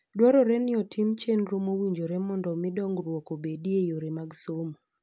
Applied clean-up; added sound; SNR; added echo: none; none; none; none.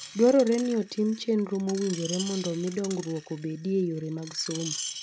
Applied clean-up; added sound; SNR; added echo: none; Screech; 13 dB; none.